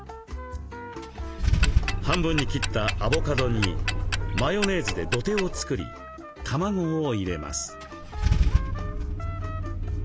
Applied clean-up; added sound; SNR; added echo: none; Tick-tock + Idling / Engine starting / Car; -2 dB; none.